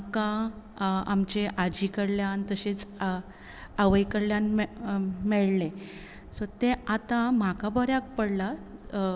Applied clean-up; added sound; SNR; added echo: none; none; none; none.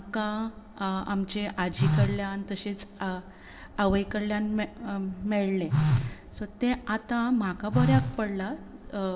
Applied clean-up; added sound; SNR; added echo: none; Telephone; 0 dB; reverberation time 2.2 s.